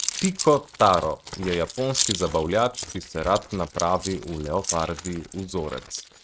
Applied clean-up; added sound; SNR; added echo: neural mask model RNNoise.